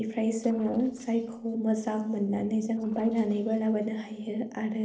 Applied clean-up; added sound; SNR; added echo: neural separator model SepFormer DNS4.